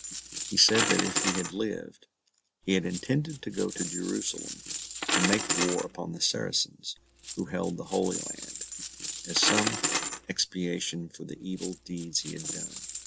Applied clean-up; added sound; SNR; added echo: none; Coin (dropping); 2 dB; none.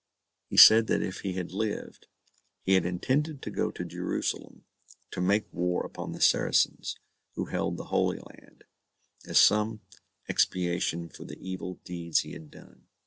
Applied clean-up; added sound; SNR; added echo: none; none; none; none.